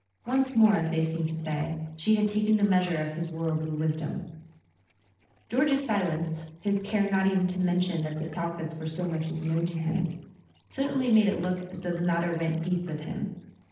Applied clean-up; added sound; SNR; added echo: neural separator model SepFormer DNS4.